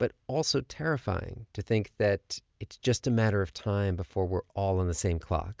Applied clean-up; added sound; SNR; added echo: none; none; none; none.